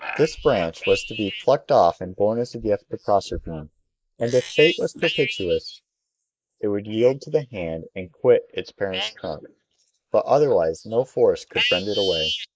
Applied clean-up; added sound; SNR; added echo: neural mask model Resemble Enhance denoiser.